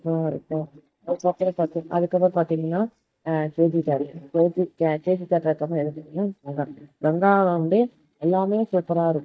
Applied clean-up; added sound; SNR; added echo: neural mask model DeepFilterNet 3.